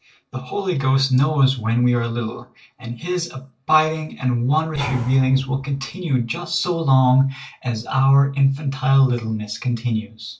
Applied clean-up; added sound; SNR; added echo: neural separator model SepFormer DNS4.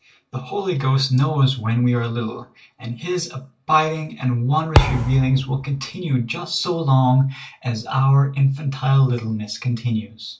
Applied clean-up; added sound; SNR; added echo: none; Thump, thud; 2 dB; reverberation time 0.2 s.